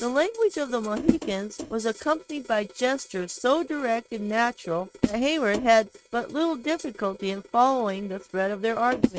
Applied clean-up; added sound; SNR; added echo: neural mask model RNNoise.